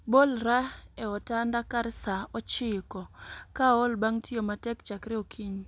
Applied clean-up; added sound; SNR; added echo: none; none; none; none.